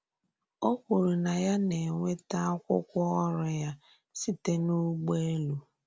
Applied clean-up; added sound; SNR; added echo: none; none; none; none.